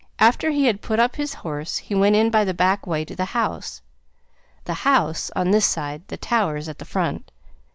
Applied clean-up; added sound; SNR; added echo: none; none; none; none.